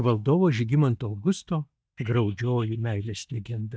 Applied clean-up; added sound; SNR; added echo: neural mask model DeepFilterNet 3.